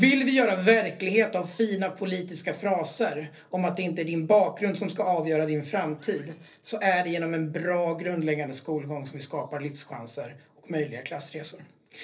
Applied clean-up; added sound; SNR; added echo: neural separator model SepFormer DNS4.